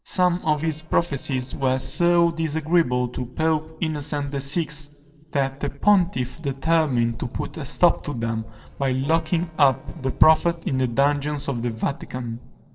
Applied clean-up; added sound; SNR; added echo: neural separator model SepFormer DNS4.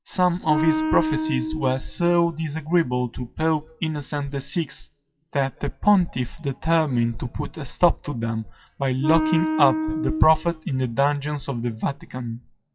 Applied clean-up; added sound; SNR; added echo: classical method WPE with log-MMSE.